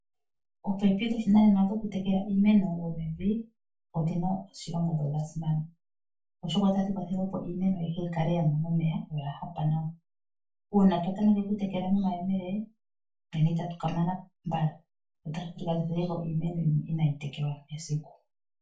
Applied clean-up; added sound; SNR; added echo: none; none; none; reverberation time 0.2 s.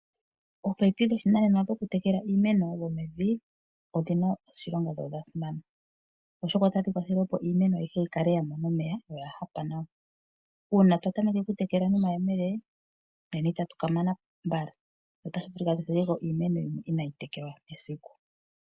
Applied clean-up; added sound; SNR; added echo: none; none; none; none.